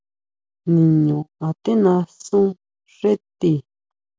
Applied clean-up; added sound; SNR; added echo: none; none; none; none.